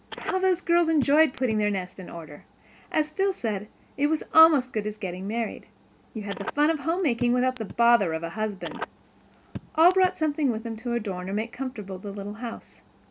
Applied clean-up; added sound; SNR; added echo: none; Telephone; 14 dB; none.